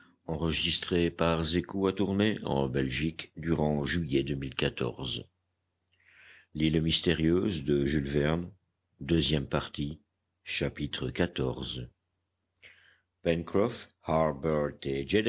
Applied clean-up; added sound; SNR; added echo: none; none; none; none.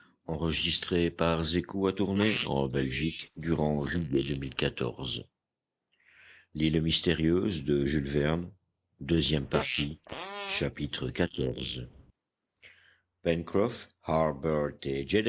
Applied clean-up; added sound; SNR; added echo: neural mask model Resemble Enhance denoiser.